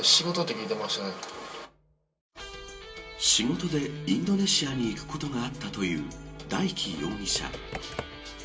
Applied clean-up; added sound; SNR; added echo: none; Computer keyboard; 12 dB; reverberation time 0.2 s.